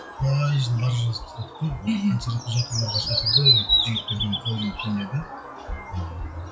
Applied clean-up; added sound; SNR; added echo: classical method WPE with log-MMSE.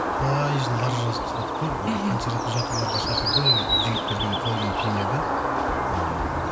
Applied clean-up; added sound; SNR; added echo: none; Bird; -2 dB; reverberation time 0.8 s.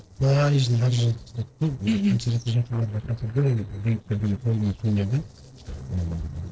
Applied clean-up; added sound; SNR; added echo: neural separator model SepFormer DNS4.